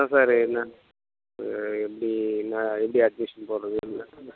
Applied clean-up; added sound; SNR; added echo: none; none; none; none.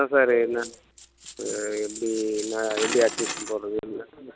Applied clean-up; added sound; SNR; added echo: none; Coin (dropping); 10 dB; none.